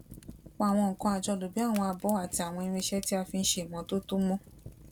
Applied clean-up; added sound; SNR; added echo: none; Fire; 18 dB; none.